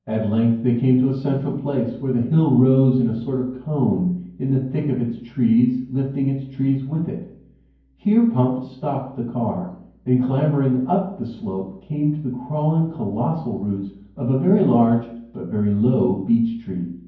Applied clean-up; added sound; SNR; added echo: none; none; none; reverberation time 0.9 s.